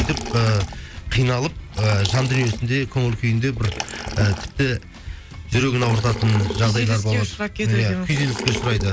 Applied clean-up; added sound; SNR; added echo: none; Liquid; 12 dB; none.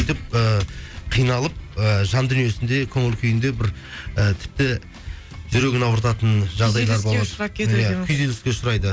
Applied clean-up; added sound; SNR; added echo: none; none; none; none.